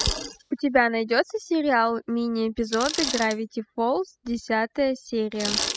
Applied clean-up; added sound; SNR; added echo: classical method spectral subtraction.